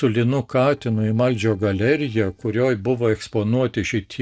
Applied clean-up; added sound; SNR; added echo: neural separator model SepFormer DNS4.